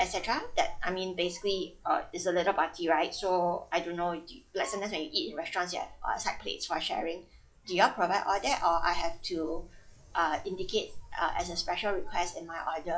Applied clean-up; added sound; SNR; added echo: classical method log-MMSE.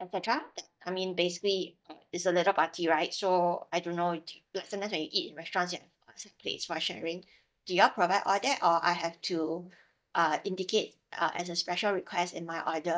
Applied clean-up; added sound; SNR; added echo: neural mask model DeepFilterNet 3.